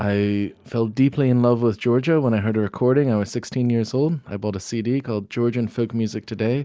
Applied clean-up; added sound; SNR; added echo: none; none; none; none.